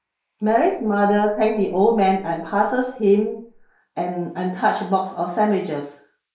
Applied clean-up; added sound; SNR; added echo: neural mask model Resemble Enhance denoiser.